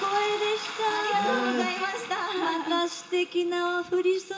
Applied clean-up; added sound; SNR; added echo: none; none; none; reverberation time 0.2 s.